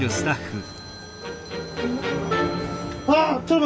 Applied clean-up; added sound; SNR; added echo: none; Telephone; 20 dB; none.